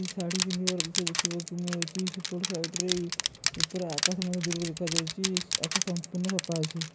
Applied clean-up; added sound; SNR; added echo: none; Crushing; 0 dB; none.